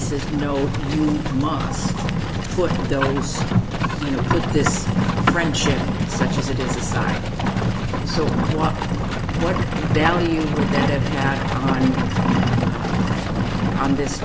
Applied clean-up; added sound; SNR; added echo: none; Livestock, farm animals, working animals; -2 dB; none.